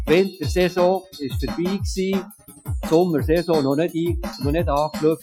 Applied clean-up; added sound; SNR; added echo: classical method Wiener filter.